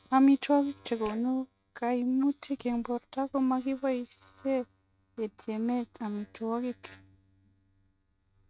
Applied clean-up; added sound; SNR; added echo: neural mask model RNNoise.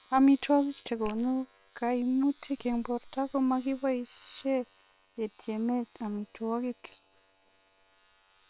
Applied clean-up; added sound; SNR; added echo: neural separator model SepFormer WHAM!.